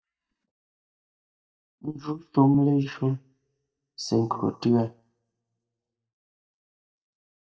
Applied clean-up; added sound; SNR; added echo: neural mask model DeepFilterNet 3.